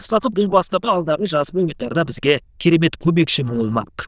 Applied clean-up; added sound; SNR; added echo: neural diffusion model UNIVERSE++.